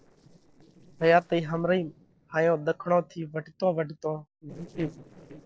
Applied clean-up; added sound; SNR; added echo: neural separator model SepFormer DNS4.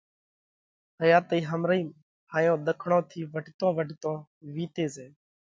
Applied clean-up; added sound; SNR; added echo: none; none; none; none.